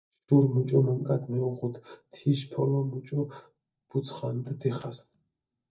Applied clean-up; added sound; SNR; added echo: neural mask model DeepFilterNet 3.